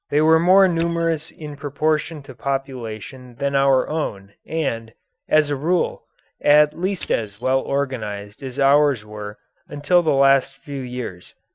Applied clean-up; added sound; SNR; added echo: neural mask model RNNoise.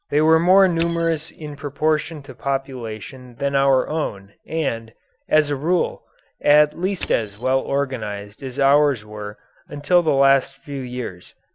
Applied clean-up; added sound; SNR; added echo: none; Crushing; 18 dB; none.